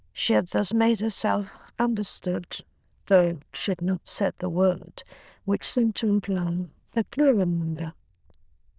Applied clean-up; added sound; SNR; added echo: neural diffusion model UNIVERSE++.